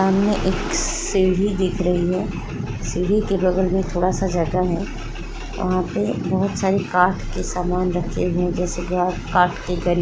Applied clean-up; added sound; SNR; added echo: none; Growling; 9 dB; none.